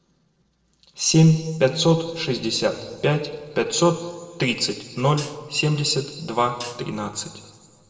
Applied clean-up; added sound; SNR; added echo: neural separator model SepFormer DNS4.